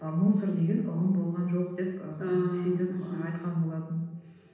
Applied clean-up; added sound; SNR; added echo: none; none; none; reverberation time 1.1 s.